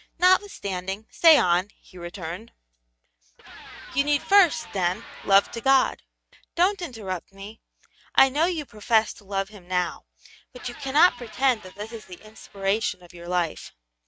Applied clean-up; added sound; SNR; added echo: neural mask model RNNoise.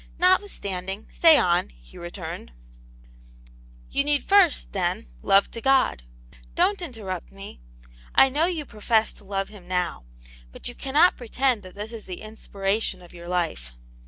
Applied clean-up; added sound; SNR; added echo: none; none; none; none.